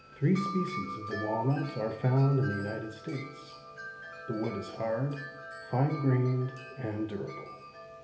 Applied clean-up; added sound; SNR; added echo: none; Wind chime; 12 dB; reverberation time 1.1 s.